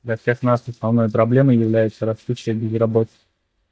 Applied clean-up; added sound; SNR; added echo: neural mask model DeepFilterNet 3.